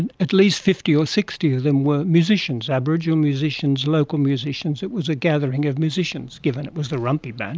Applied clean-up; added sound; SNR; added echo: none; none; none; none.